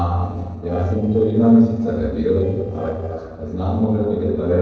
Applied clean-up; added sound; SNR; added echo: neural separator model SepFormer DNS4.